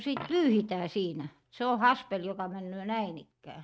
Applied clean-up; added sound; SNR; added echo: neural mask model RNNoise.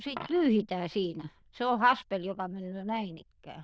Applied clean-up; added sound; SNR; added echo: neural diffusion model UNIVERSE++.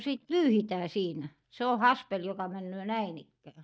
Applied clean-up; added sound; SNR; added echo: neural mask model DeepFilterNet 3.